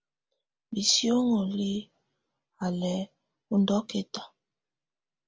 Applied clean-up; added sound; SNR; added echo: none; none; none; none.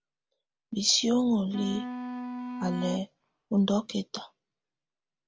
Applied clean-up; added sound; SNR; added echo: none; Wind instrument, woodwind instrument; 8 dB; none.